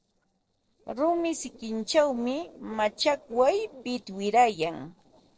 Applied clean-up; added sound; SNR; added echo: neural separator model SepFormer DNS4.